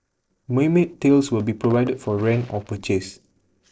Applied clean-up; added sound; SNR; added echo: neural separator model SepFormer DNS4.